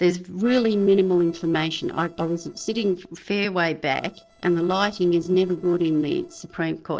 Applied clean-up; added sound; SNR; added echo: neural separator model SepFormer DNS4.